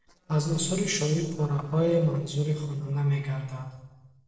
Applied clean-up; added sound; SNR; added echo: neural separator model SepFormer DNS4.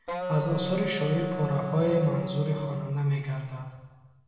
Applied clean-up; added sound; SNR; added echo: none; Wind instrument, woodwind instrument; 5 dB; reverberation time 1.2 s.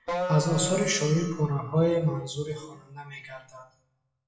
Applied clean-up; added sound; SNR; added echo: classical method WPE with log-MMSE.